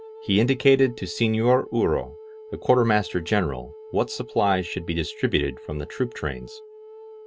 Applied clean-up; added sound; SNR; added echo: none; Wind instrument, woodwind instrument; 18 dB; none.